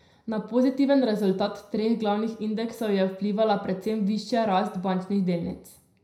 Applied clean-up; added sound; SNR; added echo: none; none; none; reverberation time 0.4 s.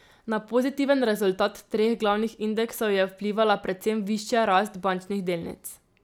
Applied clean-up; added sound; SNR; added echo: none; none; none; none.